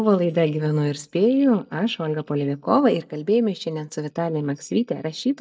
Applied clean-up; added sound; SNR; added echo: neural mask model DeepFilterNet 3.